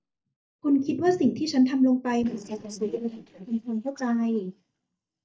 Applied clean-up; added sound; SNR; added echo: neural mask model DeepFilterNet 3.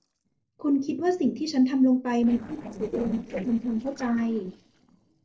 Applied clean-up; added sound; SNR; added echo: neural separator model SepFormer DNS4.